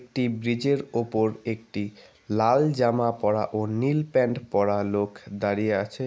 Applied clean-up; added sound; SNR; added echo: none; none; none; none.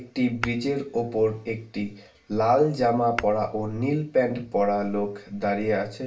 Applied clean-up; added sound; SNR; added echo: none; Tap / Hammer; 17 dB; reverberation time 0.3 s.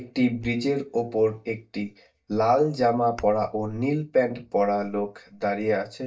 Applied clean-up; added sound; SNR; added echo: neural mask model DeepFilterNet 3.